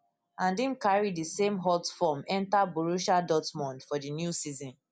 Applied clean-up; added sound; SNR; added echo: none; none; none; none.